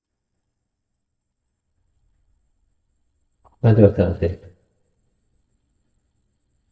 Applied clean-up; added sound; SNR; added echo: neural mask model DeepFilterNet 3.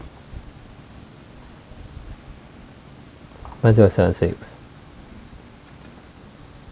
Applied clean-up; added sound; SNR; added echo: none; none; none; none.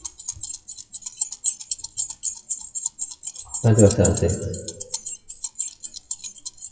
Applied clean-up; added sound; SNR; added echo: classical method WPE with log-MMSE.